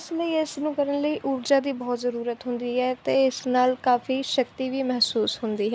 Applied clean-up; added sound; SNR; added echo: none; none; none; none.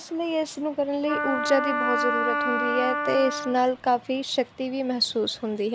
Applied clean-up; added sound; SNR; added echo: none; Wind instrument, woodwind instrument; 1 dB; none.